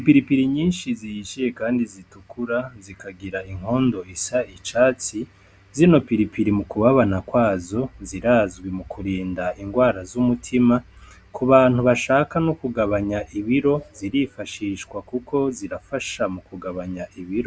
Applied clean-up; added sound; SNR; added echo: none; none; none; none.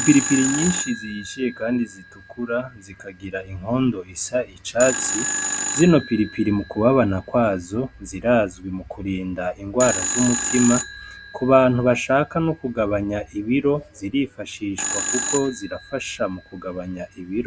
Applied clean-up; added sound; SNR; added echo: none; Telephone; 8 dB; none.